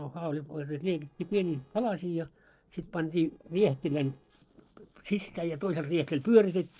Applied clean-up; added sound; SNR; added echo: neural separator model SepFormer DNS4.